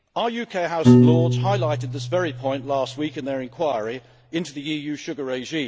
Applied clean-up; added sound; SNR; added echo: none; Piano; -3 dB; none.